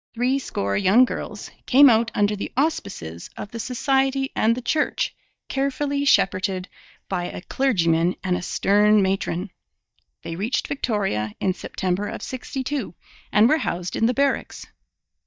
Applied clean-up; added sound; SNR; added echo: neural mask model DeepFilterNet 3.